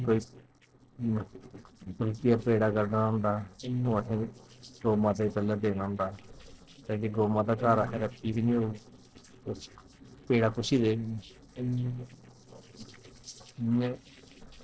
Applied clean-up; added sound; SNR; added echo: neural separator model SepFormer DNS4.